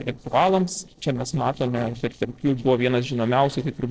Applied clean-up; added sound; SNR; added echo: neural separator model SepFormer DNS4.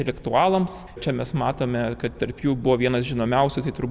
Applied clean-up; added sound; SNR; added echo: none; none; none; none.